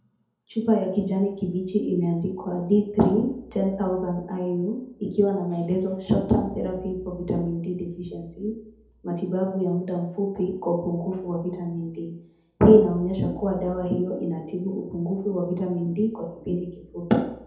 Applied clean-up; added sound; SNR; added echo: none; none; none; reverberation time 2.0 s.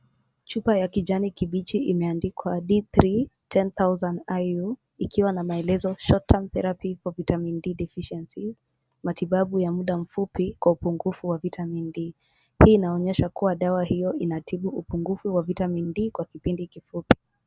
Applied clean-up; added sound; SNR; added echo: none; none; none; none.